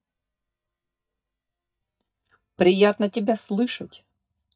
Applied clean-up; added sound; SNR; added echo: neural mask model DeepFilterNet 3.